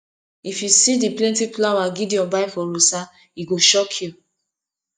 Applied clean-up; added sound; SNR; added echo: neural mask model DeepFilterNet 3.